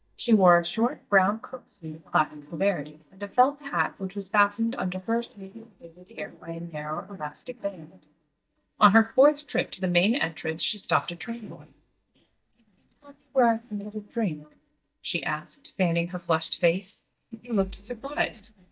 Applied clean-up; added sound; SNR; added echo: neural mask model DeepFilterNet 3.